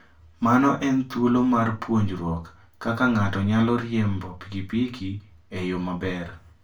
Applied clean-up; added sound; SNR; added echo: none; none; none; reverberation time 0.3 s.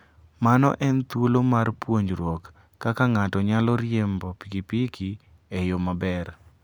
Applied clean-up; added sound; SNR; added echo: none; none; none; none.